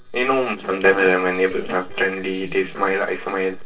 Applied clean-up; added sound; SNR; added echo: neural separator model SepFormer DNS4.